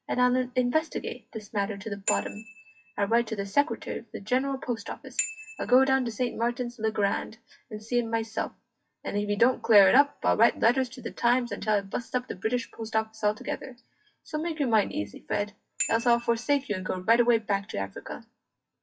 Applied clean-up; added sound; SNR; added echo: classical method WPE with log-MMSE.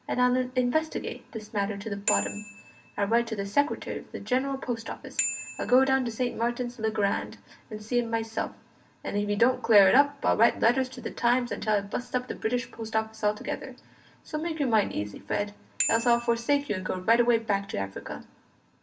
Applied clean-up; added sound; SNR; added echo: none; Bicycle bell; 11 dB; reverberation time 0.2 s.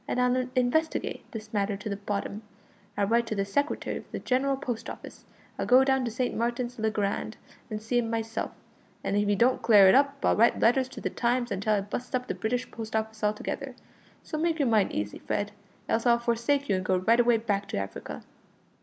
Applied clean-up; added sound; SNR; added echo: none; none; none; none.